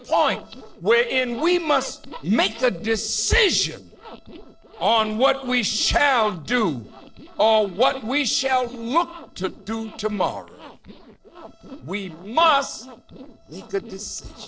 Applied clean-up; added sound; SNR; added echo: neural separator model SepFormer DNS4.